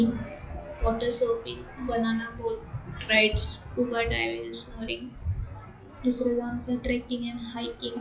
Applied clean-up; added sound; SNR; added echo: classical method WPE with log-MMSE.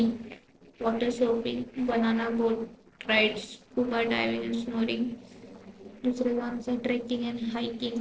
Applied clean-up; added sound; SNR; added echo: neural separator model SepFormer DNS4.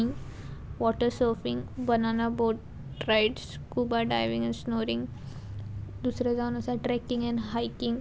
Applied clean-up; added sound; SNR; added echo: none; none; none; none.